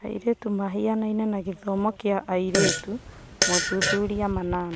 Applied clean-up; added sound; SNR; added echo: none; Fart; 0 dB; none.